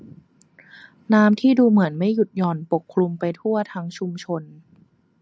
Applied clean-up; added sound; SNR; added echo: none; none; none; none.